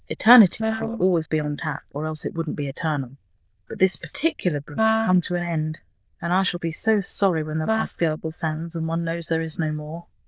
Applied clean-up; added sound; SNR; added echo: neural diffusion model UNIVERSE++.